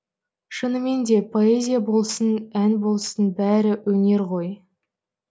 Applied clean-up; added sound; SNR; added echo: none; none; none; none.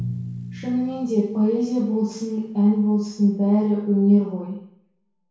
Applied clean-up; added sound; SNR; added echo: none; Drum; 16 dB; reverberation time 0.6 s.